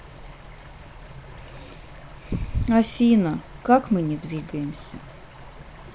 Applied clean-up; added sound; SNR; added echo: none; Stream + Fire; 18 dB; none.